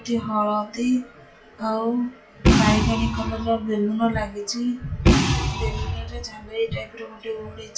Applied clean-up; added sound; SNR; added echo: classical method WPE with log-MMSE.